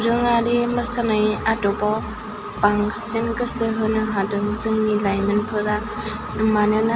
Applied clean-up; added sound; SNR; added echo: none; Bass guitar; 16 dB; none.